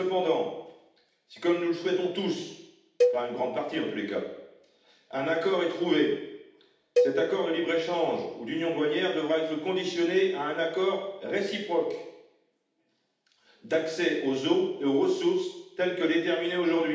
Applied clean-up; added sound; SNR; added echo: none; Cowbell; 2 dB; reverberation time 0.8 s.